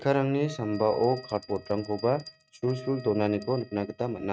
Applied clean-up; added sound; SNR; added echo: neural mask model RNNoise.